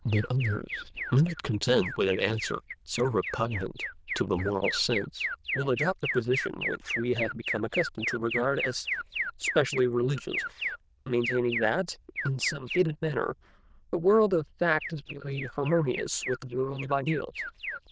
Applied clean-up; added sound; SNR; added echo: neural diffusion model UNIVERSE++.